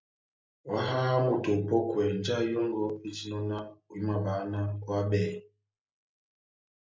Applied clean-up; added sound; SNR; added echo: none; none; none; none.